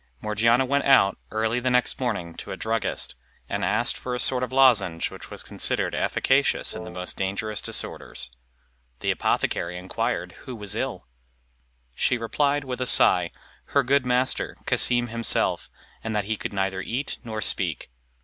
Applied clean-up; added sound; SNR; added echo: none; Wind instrument, woodwind instrument; 12 dB; none.